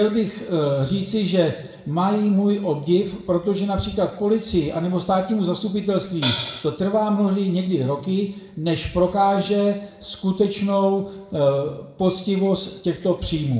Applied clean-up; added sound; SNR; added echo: none; Hi-hat; 1 dB; reverberation time 0.6 s.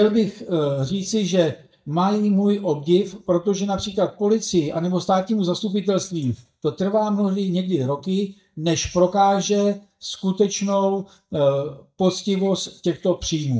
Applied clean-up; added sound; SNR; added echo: neural mask model DeepFilterNet 3.